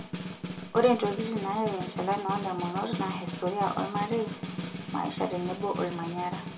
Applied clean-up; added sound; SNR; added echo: none; Snare drum; 6 dB; reverberation time 2.0 s.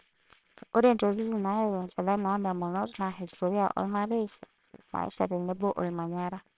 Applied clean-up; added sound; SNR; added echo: neural separator model SepFormer WHAMR!.